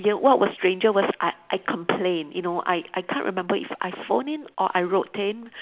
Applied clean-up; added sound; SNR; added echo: none; none; none; none.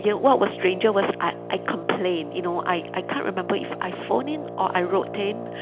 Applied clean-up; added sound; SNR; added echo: none; Wind instrument, woodwind instrument; 10 dB; none.